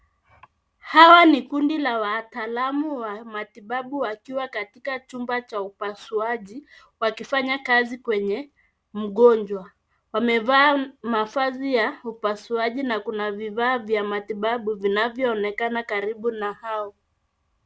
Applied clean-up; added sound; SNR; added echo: none; none; none; none.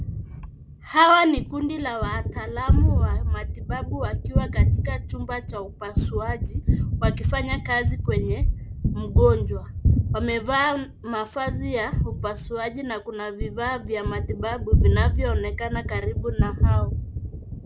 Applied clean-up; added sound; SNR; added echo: none; Gunshot, gunfire; -3 dB; none.